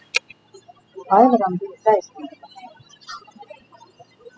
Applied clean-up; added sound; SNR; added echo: classical method spectral subtraction.